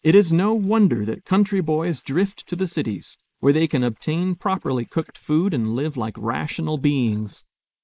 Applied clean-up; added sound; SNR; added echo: neural mask model Resemble Enhance denoiser.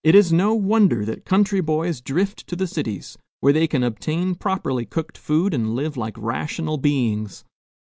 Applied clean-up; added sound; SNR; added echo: none; none; none; none.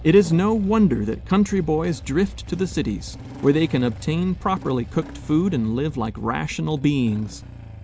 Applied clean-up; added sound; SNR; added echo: none; Engine starting / Motorcycle; 15 dB; none.